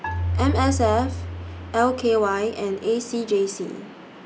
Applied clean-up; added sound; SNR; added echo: none; Marimba, xylophone; 5 dB; none.